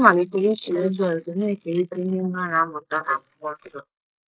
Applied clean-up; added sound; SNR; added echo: neural mask model Resemble Enhance denoiser.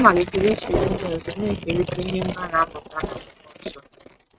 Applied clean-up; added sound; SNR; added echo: neural mask model RNNoise.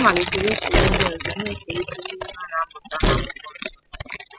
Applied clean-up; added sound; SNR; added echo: classical method spectral subtraction.